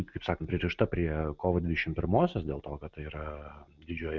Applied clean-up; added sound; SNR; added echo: none; none; none; none.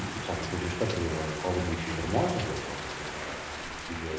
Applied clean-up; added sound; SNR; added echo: none; Rain; 5 dB; reverberation time 1.0 s.